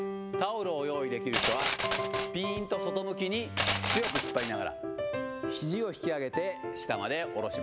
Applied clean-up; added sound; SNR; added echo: none; Glass; -2 dB; none.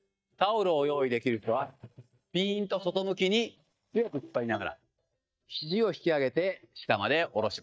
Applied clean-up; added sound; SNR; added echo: neural mask model DeepFilterNet 3.